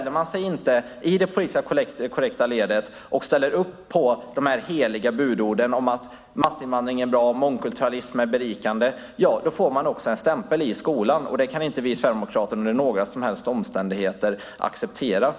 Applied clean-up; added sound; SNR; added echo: none; none; none; none.